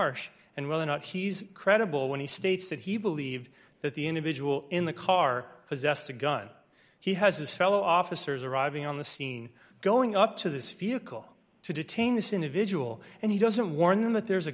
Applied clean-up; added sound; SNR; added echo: none; none; none; none.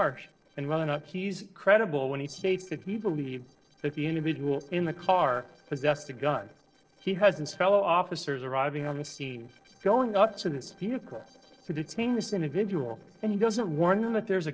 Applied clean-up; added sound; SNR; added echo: neural separator model SepFormer DNS4.